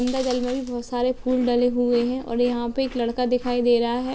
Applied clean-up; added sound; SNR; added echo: none; Chewing, mastication; 15 dB; none.